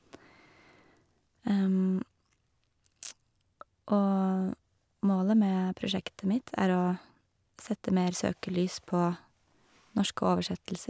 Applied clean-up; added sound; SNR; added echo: none; none; none; none.